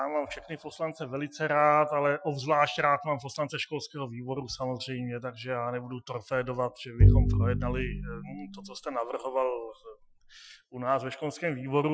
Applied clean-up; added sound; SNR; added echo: classical method Wiener filter.